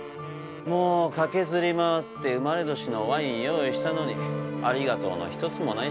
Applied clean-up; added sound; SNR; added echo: none; Wind instrument, woodwind instrument; 18 dB; none.